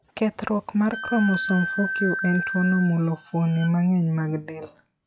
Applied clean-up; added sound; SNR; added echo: classical method log-MMSE.